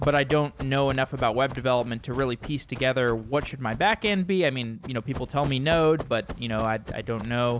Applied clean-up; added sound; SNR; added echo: none; Run; 14 dB; none.